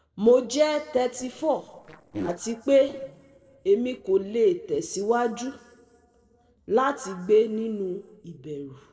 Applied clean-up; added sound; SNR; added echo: neural separator model SepFormer DNS4.